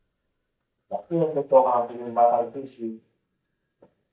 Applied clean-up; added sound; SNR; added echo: neural mask model DeepFilterNet 3.